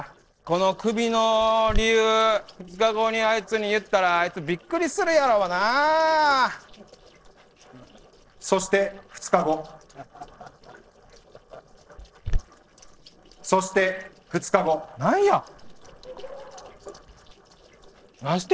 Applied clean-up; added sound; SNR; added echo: neural separator model SepFormer DNS4.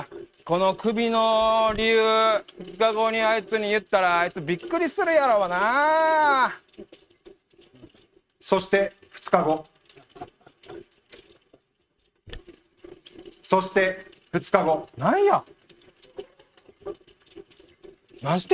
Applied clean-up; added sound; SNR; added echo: neural mask model RNNoise.